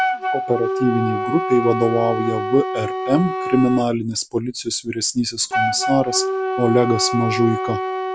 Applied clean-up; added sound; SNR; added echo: none; Wind instrument, woodwind instrument; 3 dB; none.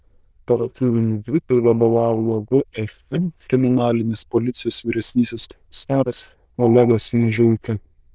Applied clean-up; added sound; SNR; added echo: neural diffusion model UNIVERSE++.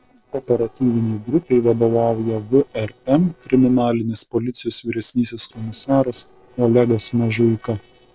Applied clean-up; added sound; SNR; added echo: neural separator model SepFormer DNS4.